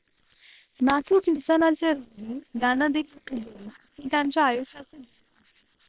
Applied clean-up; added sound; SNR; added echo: neural separator model SepFormer WHAM!.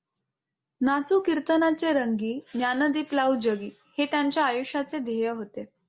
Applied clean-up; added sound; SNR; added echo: none; none; none; none.